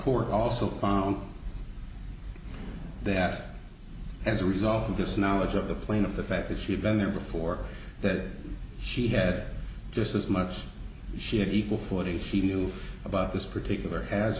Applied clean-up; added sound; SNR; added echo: none; none; none; none.